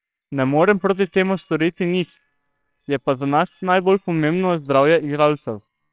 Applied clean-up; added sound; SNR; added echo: neural separator model SepFormer WHAMR!.